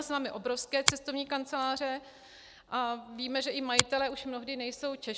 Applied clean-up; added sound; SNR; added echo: none; Finger snapping; 2 dB; none.